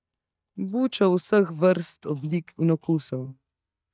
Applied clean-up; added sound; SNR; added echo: neural mask model DeepFilterNet 3.